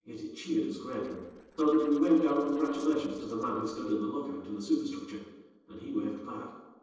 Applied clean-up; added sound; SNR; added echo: neural separator model SepFormer DNS4.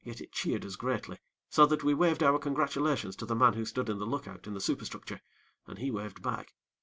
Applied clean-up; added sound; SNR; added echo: none; none; none; none.